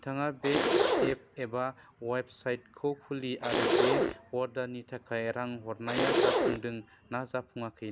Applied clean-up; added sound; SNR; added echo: none; Zipper (clothing); -3 dB; none.